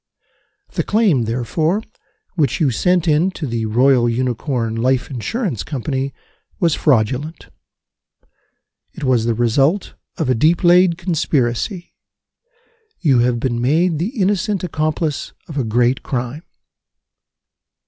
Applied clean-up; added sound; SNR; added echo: none; none; none; none.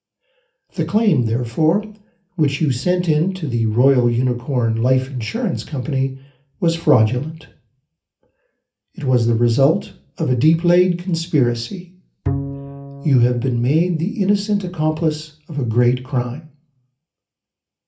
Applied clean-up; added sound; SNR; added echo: none; Bowed string instrument; 10 dB; reverberation time 0.3 s.